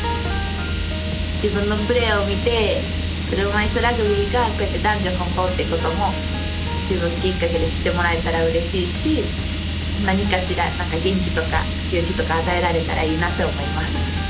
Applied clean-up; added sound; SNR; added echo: none; Car; 2 dB; none.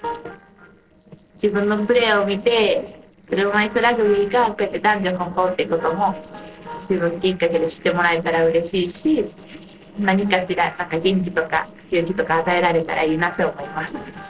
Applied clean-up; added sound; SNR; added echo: neural separator model SepFormer DNS4.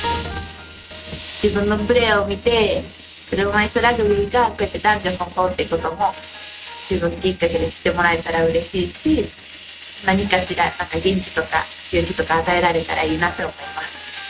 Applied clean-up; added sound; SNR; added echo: neural mask model RNNoise.